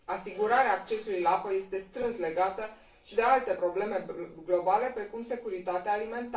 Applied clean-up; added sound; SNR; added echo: none; none; none; reverberation time 0.3 s.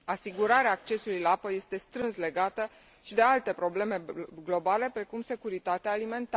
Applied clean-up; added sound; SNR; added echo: none; none; none; none.